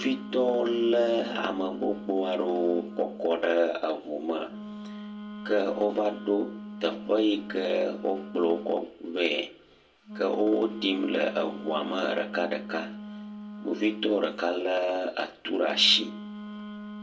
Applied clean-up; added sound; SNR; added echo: none; Wind instrument, woodwind instrument; 13 dB; reverberation time 0.2 s.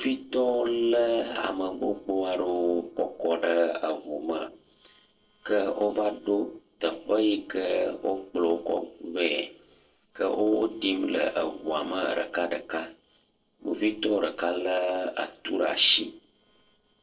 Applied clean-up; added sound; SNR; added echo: neural separator model SepFormer DNS4.